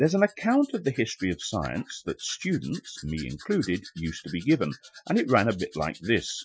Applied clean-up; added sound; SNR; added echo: classical method Wiener filter.